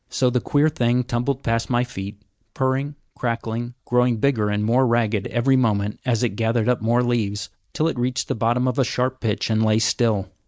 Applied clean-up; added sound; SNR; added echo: neural mask model Resemble Enhance denoiser.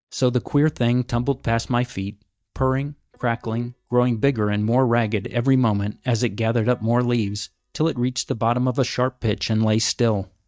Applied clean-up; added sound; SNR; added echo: neural mask model DeepFilterNet 3.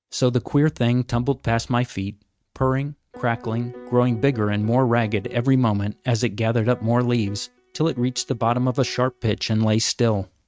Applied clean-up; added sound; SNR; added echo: neural mask model RNNoise.